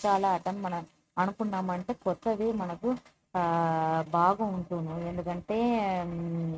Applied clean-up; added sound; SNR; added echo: neural mask model RNNoise.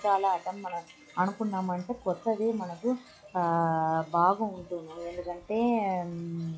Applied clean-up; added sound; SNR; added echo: classical method log-MMSE.